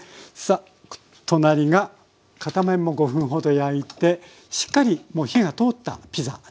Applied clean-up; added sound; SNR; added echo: none; none; none; none.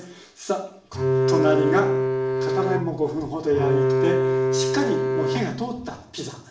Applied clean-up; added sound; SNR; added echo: none; Bowed string instrument; -5 dB; reverberation time 0.5 s.